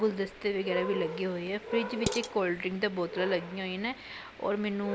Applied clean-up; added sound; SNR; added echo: none; Dishes, pots, and pans; 8 dB; none.